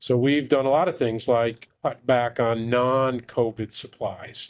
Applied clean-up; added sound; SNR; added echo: neural mask model DeepFilterNet 3.